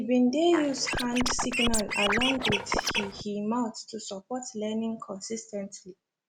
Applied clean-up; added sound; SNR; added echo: none; Scratching (performance technique); 0 dB; none.